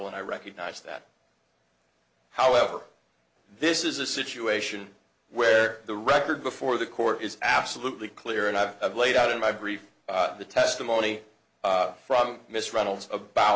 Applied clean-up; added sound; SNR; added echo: none; none; none; none.